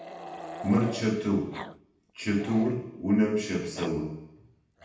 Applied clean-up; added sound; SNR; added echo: none; Growling; 14 dB; reverberation time 0.8 s.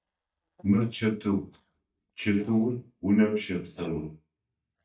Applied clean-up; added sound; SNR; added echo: neural mask model DeepFilterNet 3.